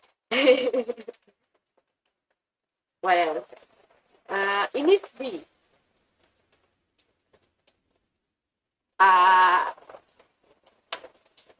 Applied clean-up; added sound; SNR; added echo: neural mask model RNNoise.